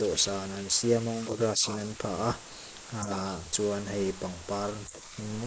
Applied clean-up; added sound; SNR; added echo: neural mask model Resemble Enhance denoiser.